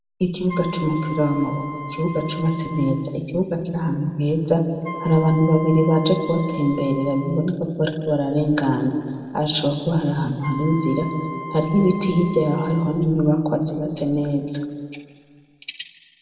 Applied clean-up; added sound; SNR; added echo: none; Wind instrument, woodwind instrument; 14 dB; reverberation time 2.0 s.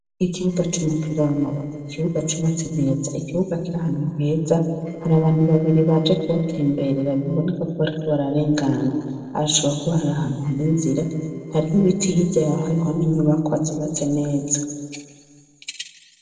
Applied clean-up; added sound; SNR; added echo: neural separator model SepFormer DNS4.